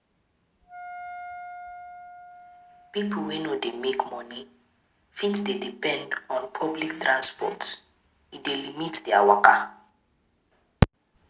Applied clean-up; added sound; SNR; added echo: none; Wind instrument, woodwind instrument; 20 dB; none.